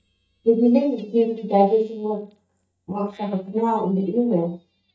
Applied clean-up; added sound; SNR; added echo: neural mask model DeepFilterNet 3.